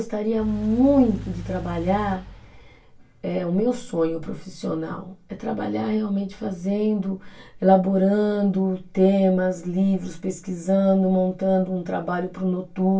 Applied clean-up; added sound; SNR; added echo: none; Engine / Car; 15 dB; reverberation time 0.2 s.